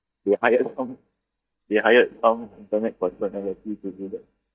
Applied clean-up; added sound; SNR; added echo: neural mask model DeepFilterNet 3.